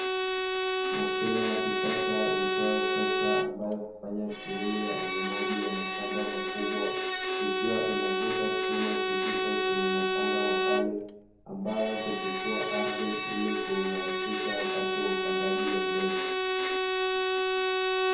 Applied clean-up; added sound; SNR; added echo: none; Bowed string instrument; -5 dB; reverberation time 1.0 s.